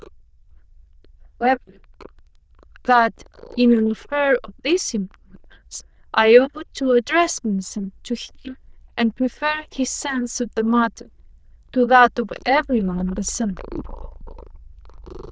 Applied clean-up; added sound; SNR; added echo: neural diffusion model UNIVERSE++.